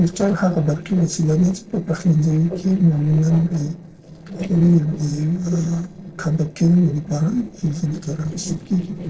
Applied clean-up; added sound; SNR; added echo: neural separator model SepFormer DNS4.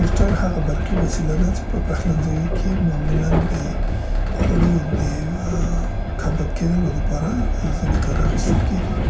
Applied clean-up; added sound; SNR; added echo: none; Train; -4 dB; reverberation time 0.2 s.